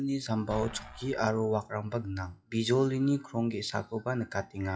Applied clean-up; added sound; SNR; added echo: classical method WPE with log-MMSE.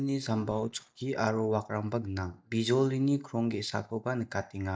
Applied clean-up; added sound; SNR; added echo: neural mask model DeepFilterNet 3.